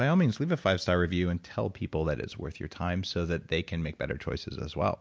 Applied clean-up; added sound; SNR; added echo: none; none; none; none.